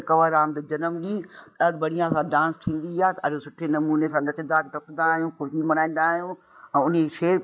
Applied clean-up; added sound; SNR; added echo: neural mask model Resemble Enhance denoiser.